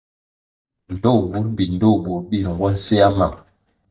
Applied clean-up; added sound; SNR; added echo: neural mask model DeepFilterNet 3.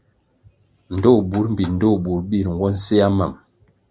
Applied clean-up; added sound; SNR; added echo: none; none; none; none.